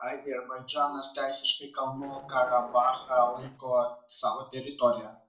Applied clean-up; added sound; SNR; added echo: neural separator model SepFormer DNS4.